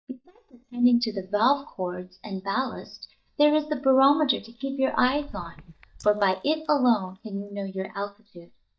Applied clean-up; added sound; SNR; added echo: neural mask model DeepFilterNet 3.